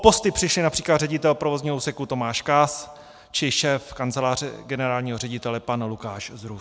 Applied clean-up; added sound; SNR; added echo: none; none; none; none.